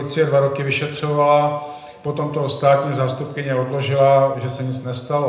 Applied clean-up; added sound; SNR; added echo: none; none; none; reverberation time 0.8 s.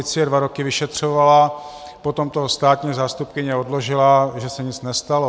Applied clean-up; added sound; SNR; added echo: none; none; none; none.